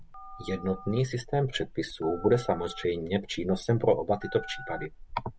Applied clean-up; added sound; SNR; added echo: none; Telephone; 14 dB; none.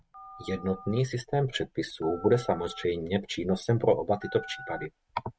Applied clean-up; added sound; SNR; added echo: neural mask model RNNoise.